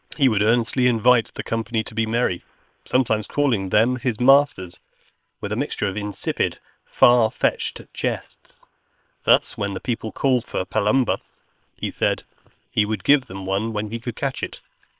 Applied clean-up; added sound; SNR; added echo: neural separator model SepFormer WHAM!.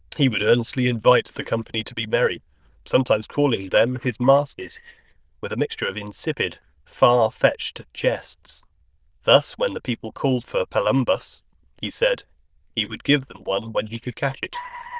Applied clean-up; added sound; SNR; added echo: neural diffusion model UNIVERSE++.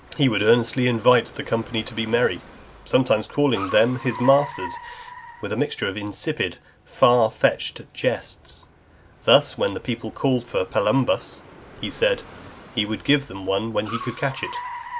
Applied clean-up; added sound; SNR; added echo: none; Car; 16 dB; none.